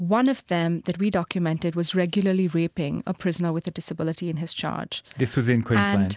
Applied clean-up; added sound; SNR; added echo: none; none; none; none.